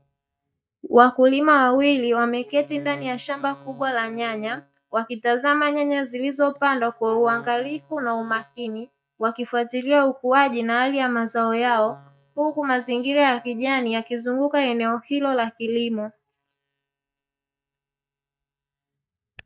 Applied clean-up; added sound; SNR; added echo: neural mask model DeepFilterNet 3.